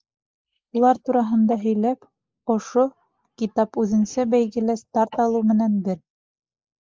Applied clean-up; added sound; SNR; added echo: neural mask model Resemble Enhance denoiser.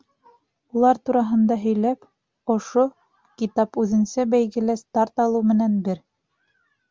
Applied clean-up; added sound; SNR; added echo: none; none; none; none.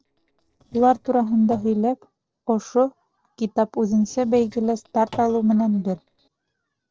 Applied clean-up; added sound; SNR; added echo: neural separator model SepFormer DNS4.